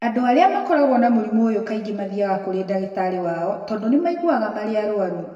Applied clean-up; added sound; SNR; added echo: none; none; none; reverberation time 1.2 s.